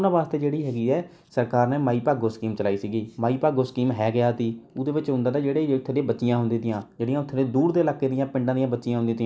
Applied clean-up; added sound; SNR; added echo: none; none; none; none.